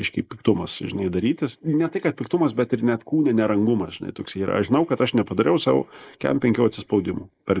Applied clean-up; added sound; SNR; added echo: neural mask model Resemble Enhance denoiser.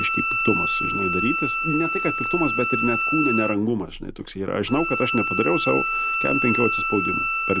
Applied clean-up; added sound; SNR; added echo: none; Bowed string instrument; 0 dB; none.